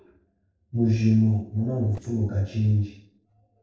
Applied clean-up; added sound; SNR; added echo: neural separator model SepFormer DNS4.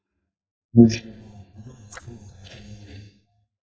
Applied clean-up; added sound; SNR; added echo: neural mask model DeepFilterNet 3.